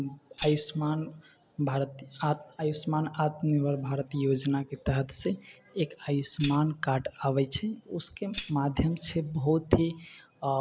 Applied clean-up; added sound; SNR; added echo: none; Tambourine; -2 dB; none.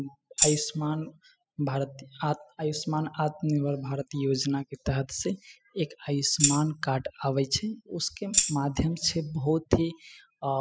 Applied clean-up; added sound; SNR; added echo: classical method spectral subtraction.